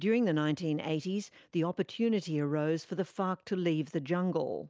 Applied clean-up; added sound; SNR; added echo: none; none; none; none.